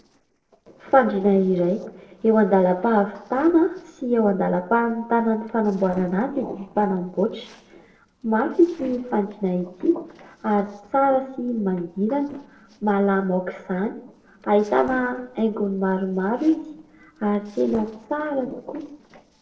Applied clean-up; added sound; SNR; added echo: neural separator model SepFormer DNS4.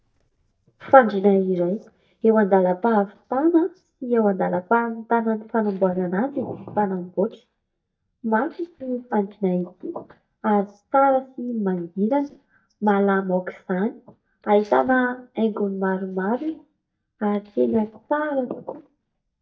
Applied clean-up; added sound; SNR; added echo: neural mask model DeepFilterNet 3.